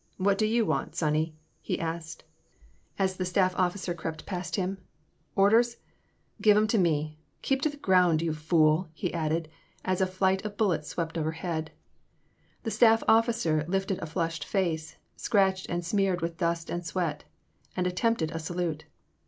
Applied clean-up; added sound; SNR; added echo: none; none; none; none.